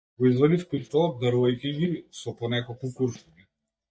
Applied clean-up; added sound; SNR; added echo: neural mask model DeepFilterNet 3.